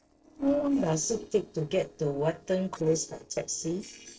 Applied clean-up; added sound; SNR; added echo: neural separator model SepFormer DNS4.